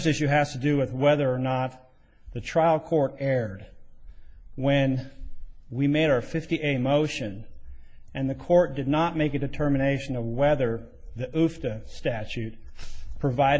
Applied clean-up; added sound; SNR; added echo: none; none; none; none.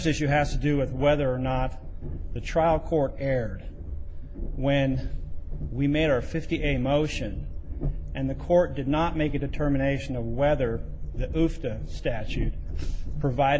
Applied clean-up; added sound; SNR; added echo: none; Train; 5 dB; none.